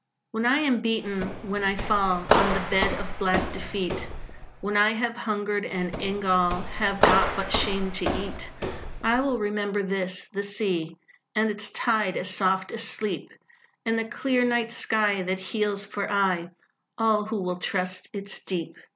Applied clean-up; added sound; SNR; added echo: none; Walk, footsteps; 1 dB; none.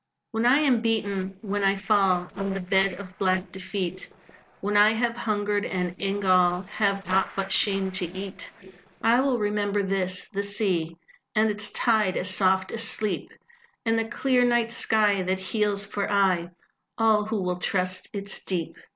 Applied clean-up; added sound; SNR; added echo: neural separator model SepFormer DNS4.